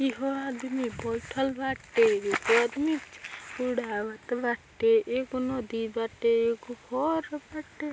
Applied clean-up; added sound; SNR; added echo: none; none; none; none.